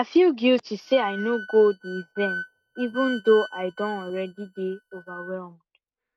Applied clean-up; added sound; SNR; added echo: neural mask model RNNoise.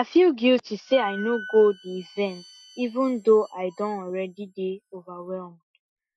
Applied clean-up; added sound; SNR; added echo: classical method Wiener filter.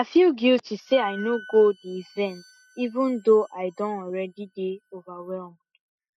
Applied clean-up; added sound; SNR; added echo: classical method spectral subtraction.